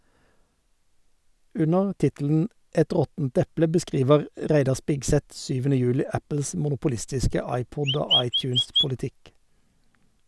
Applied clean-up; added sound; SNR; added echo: none; Chirp, tweet; -1 dB; none.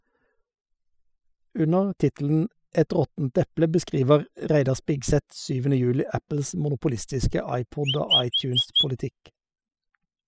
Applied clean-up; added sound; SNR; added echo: classical method spectral subtraction.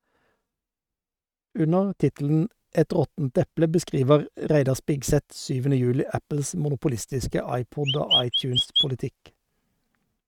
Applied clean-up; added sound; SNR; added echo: neural mask model RNNoise.